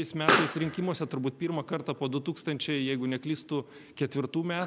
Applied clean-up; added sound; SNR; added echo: none; Explosion; 4 dB; none.